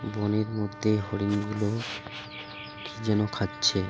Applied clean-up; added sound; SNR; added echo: none; Trumpet; 15 dB; none.